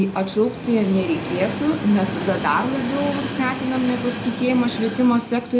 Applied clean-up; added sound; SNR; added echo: none; Train; 7 dB; reverberation time 0.7 s.